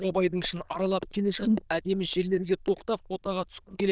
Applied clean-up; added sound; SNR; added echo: neural diffusion model UNIVERSE++.